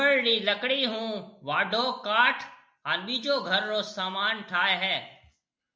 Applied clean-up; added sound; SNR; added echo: none; none; none; none.